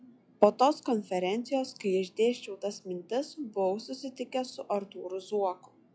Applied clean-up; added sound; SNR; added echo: classical method log-MMSE.